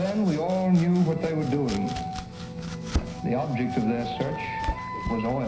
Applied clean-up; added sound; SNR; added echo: none; Domestic sounds, home sounds; 11 dB; reverberation time 0.9 s.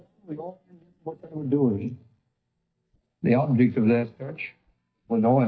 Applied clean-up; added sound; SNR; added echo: neural mask model DeepFilterNet 3.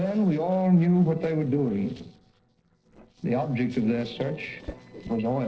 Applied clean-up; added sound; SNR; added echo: neural separator model SepFormer DNS4.